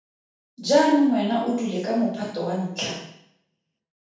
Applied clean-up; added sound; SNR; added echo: none; none; none; reverberation time 0.7 s.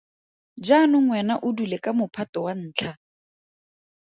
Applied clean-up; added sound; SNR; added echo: none; none; none; none.